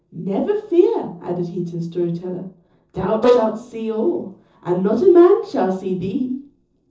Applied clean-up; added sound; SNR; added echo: neural separator model SepFormer DNS4.